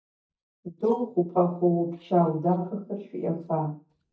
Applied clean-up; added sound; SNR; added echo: neural mask model DeepFilterNet 3.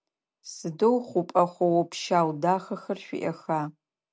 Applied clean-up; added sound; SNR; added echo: none; none; none; none.